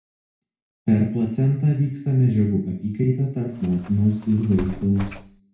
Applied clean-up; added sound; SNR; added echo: none; Bus; 16 dB; reverberation time 0.6 s.